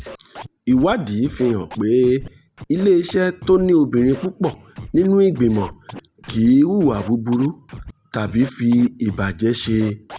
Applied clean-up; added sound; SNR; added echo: none; Scratching (performance technique); 19 dB; none.